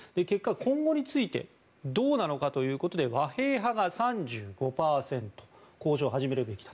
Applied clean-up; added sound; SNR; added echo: none; none; none; none.